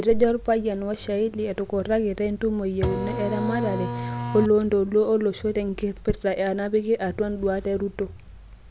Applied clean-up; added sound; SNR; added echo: none; Printer; 4 dB; none.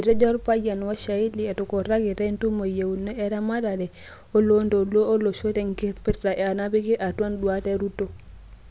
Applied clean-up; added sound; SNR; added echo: none; none; none; none.